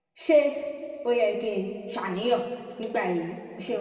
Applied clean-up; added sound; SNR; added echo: none; none; none; reverberation time 2.0 s.